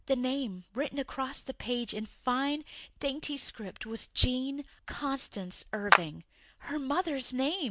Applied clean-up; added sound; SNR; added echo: none; Clapping; -2 dB; none.